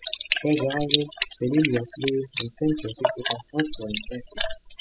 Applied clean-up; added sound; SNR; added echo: classical method spectral subtraction.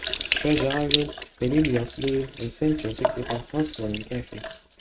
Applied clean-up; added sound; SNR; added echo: neural mask model RNNoise.